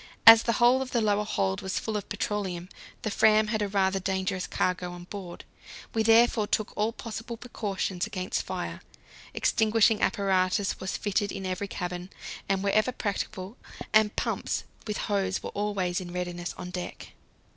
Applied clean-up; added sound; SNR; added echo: none; none; none; none.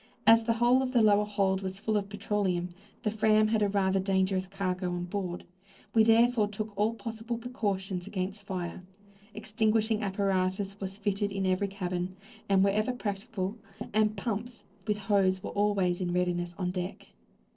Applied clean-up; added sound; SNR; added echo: neural separator model SepFormer DNS4.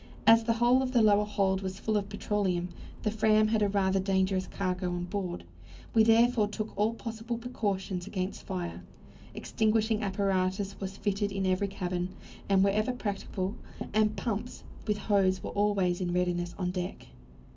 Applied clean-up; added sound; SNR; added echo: none; Accelerating, revving, vroom; 15 dB; reverberation time 0.3 s.